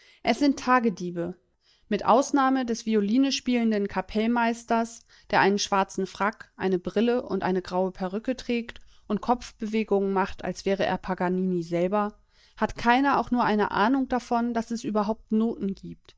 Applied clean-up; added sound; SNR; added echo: neural mask model DeepFilterNet 3.